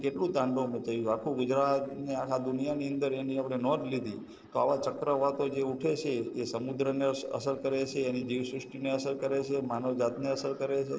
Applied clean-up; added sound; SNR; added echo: neural separator model SepFormer DNS4.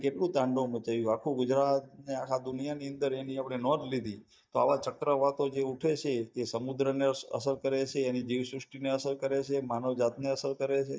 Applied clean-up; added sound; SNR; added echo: neural mask model DeepFilterNet 3.